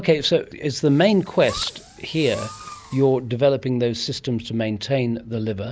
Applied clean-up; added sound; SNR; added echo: none; Fireworks; 19 dB; none.